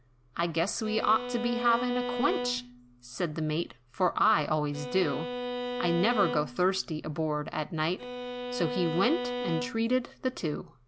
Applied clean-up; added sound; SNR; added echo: none; Bowed string instrument; 5 dB; none.